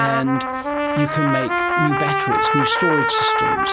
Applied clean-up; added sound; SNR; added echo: none; Trumpet; -3 dB; none.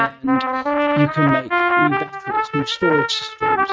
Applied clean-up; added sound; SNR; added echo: neural mask model RNNoise.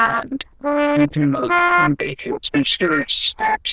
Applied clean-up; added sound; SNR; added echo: neural diffusion model UNIVERSE++.